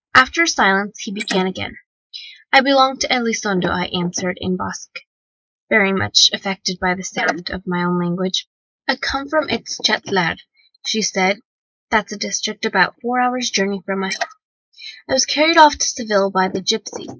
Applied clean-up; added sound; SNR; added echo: neural mask model Resemble Enhance denoiser.